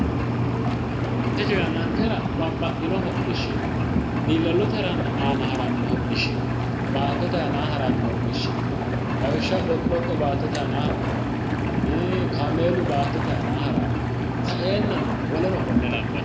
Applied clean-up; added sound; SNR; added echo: none; Engine; -5 dB; reverberation time 0.9 s.